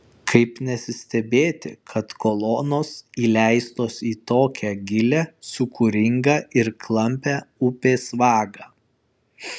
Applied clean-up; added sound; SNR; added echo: none; none; none; none.